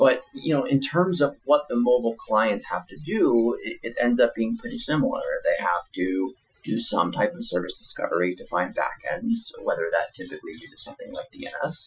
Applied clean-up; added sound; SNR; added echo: classical method Wiener filter.